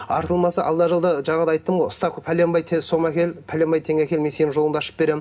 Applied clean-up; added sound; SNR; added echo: none; none; none; reverberation time 0.3 s.